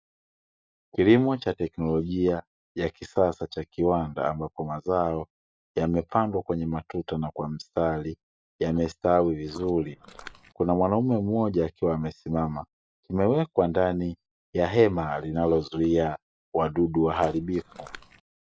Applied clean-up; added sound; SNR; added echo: neural mask model Resemble Enhance denoiser.